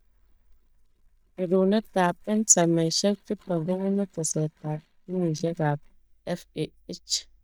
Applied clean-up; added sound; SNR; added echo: neural mask model DeepFilterNet 3.